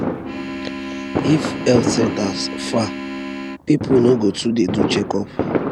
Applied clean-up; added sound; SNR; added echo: none; Organ + Fireworks; 3 dB; none.